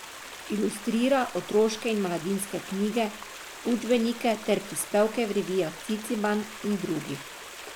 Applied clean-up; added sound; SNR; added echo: none; Stream; 14 dB; none.